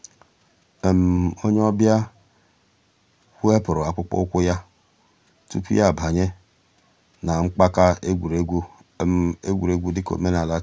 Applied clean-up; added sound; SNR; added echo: none; none; none; none.